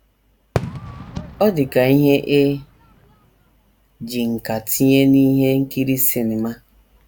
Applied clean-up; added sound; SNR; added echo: none; Fireworks; 13 dB; none.